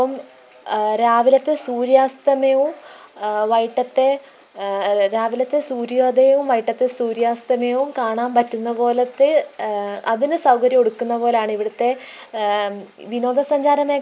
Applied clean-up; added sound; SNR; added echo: none; none; none; none.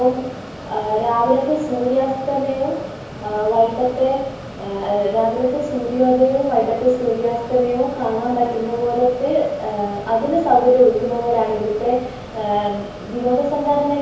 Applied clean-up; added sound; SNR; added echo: none; Mechanisms; 15 dB; reverberation time 2.2 s.